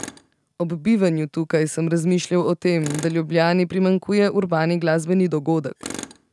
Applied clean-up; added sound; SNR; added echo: none; Tools; 20 dB; none.